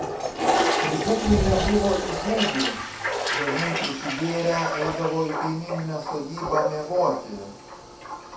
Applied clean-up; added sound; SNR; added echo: none; Toilet flush; 0 dB; reverberation time 0.6 s.